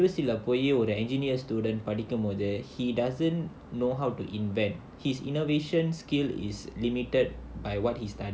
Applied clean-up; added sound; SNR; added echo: none; none; none; none.